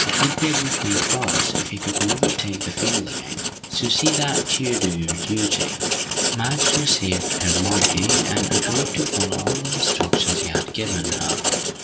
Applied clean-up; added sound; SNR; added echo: none; Writing; -3 dB; reverberation time 2.8 s.